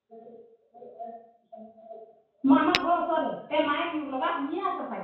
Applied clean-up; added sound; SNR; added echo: none; Tap / Glass; 5 dB; reverberation time 0.5 s.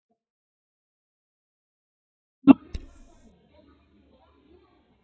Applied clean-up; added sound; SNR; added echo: neural mask model DeepFilterNet 3.